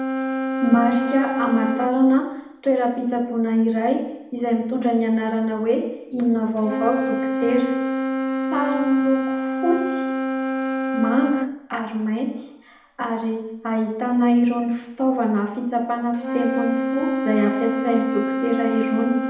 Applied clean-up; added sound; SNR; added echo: none; Wind instrument, woodwind instrument; 4 dB; reverberation time 0.8 s.